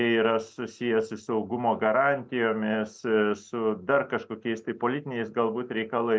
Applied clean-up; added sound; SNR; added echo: none; none; none; none.